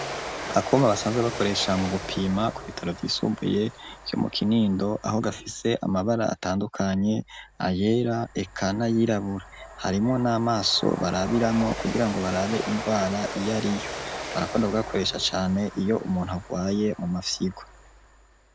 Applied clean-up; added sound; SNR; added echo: none; Train; 12 dB; none.